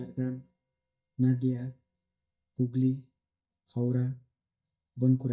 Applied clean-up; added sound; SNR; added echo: neural mask model DeepFilterNet 3.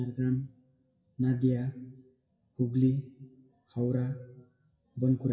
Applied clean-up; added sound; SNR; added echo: classical method WPE with log-MMSE.